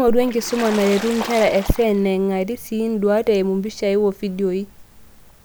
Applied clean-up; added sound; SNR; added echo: none; Water / Splash, splatter; 12 dB; none.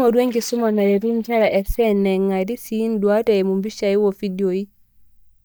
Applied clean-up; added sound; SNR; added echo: neural mask model DeepFilterNet 3.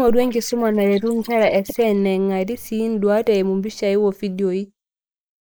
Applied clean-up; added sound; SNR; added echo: neural mask model Resemble Enhance denoiser.